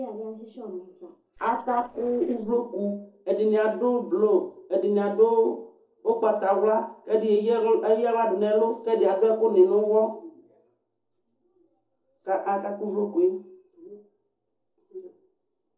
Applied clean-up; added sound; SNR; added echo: neural separator model SepFormer DNS4.